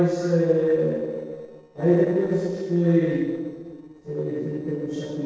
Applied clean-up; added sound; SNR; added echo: neural separator model SepFormer DNS4.